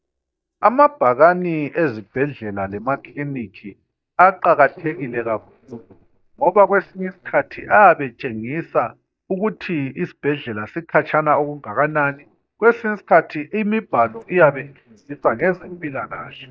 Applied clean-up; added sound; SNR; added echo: neural mask model DeepFilterNet 3.